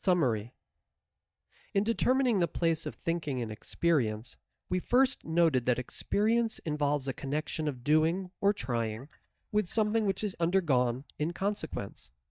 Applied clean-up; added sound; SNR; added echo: neural mask model DeepFilterNet 3.